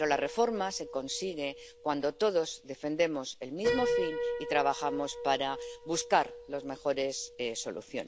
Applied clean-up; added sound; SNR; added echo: none; Piano; 6 dB; none.